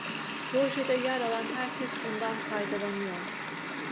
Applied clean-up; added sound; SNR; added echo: none; Water tap, faucet; 2 dB; none.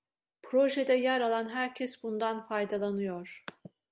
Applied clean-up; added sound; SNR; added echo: none; none; none; none.